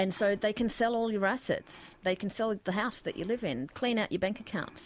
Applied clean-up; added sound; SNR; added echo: none; none; none; none.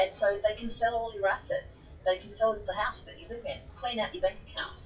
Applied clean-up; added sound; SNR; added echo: classical method WPE with log-MMSE.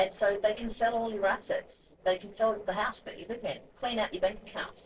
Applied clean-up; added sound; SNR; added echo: neural separator model SepFormer DNS4.